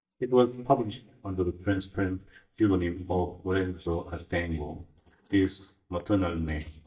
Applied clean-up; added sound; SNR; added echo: neural mask model DeepFilterNet 3.